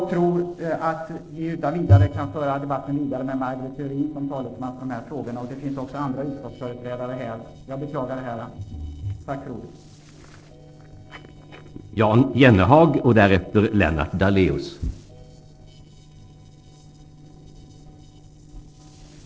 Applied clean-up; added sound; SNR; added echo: neural separator model SepFormer DNS4.